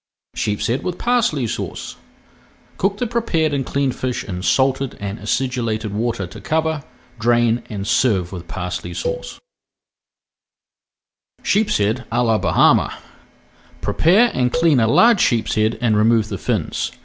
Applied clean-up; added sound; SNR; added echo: none; Cowbell; 11 dB; none.